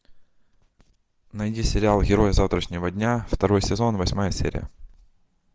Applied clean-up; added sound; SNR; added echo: none; none; none; none.